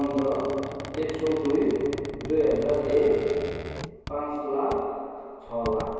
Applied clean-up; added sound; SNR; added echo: none; Squeak; 13 dB; reverberation time 2.2 s.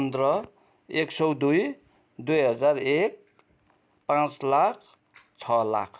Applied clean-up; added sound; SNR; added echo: none; none; none; none.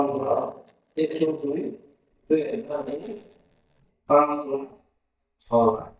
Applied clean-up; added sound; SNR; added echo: neural mask model DeepFilterNet 3.